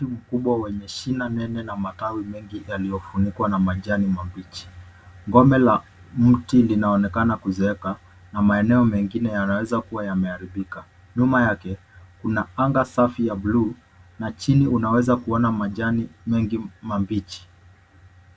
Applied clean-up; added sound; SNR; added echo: none; none; none; none.